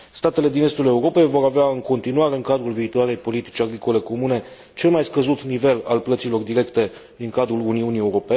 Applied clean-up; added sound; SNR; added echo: none; none; none; none.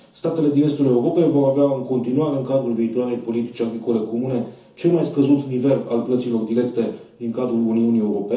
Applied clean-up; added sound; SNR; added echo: none; none; none; reverberation time 0.9 s.